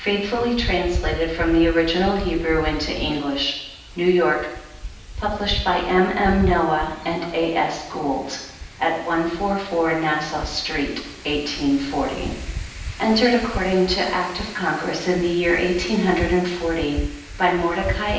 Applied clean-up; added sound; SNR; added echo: none; Wind; 10 dB; reverberation time 0.9 s.